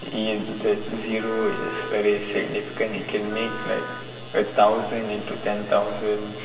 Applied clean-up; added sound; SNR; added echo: none; Wind instrument, woodwind instrument; 14 dB; reverberation time 2.5 s.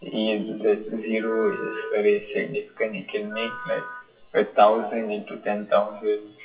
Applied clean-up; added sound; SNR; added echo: classical method WPE with log-MMSE.